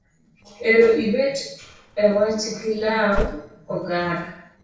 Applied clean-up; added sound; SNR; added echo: neural separator model SepFormer DNS4.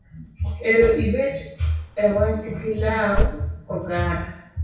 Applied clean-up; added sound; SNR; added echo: none; Slam / Car; 8 dB; reverberation time 0.6 s.